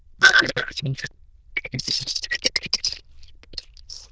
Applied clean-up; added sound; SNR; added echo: neural diffusion model UNIVERSE++.